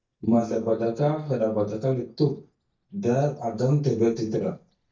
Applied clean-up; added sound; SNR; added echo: neural mask model DeepFilterNet 3.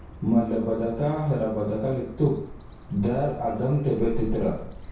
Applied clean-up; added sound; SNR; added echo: none; Bird; 10 dB; reverberation time 0.6 s.